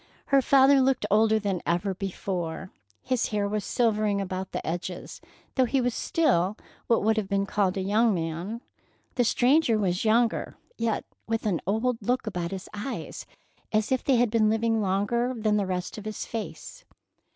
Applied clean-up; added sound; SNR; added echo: none; none; none; none.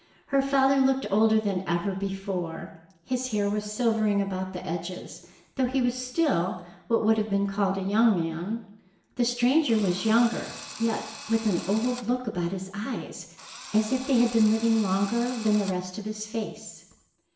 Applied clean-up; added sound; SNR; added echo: none; Drill; 15 dB; reverberation time 0.8 s.